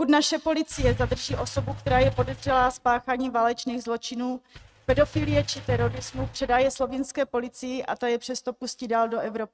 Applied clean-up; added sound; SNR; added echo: neural mask model RNNoise.